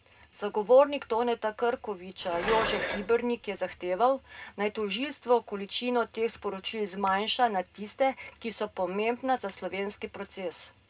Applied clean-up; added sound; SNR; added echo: none; Dishes, pots, and pans; 7 dB; reverberation time 0.2 s.